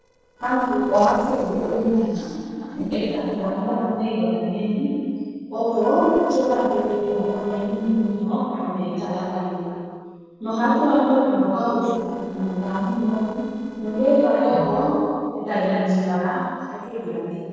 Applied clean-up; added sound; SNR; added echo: neural separator model SepFormer DNS4.